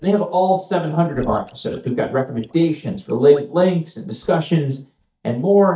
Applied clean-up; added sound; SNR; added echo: neural mask model DeepFilterNet 3.